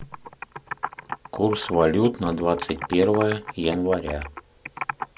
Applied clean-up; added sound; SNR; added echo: none; Computer keyboard; 11 dB; none.